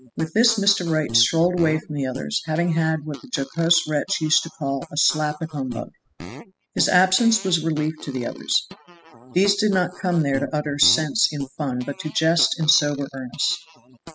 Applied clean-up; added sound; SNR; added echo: classical method spectral subtraction.